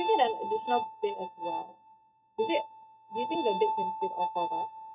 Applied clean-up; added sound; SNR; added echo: neural mask model RNNoise.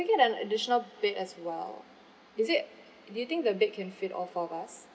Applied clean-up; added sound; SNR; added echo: none; none; none; none.